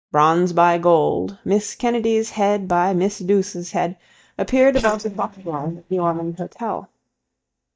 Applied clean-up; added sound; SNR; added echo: neural mask model DeepFilterNet 3.